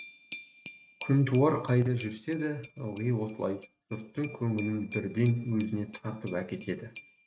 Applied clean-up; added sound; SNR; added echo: neural mask model RNNoise.